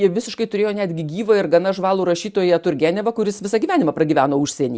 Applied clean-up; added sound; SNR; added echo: none; none; none; none.